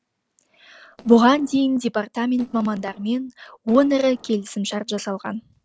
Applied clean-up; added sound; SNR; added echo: neural separator model SepFormer DNS4.